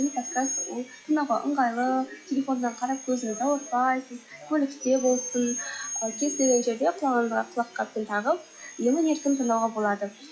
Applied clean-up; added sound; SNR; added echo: classical method log-MMSE.